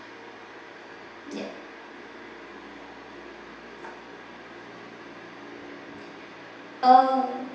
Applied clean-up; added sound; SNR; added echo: none; none; none; reverberation time 0.8 s.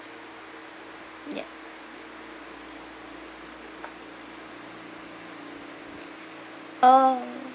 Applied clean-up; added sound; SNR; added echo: none; none; none; none.